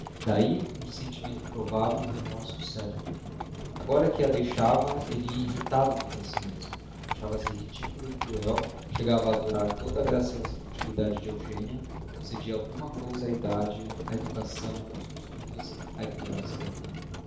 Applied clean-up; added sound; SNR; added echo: none; Livestock, farm animals, working animals; 7 dB; reverberation time 0.8 s.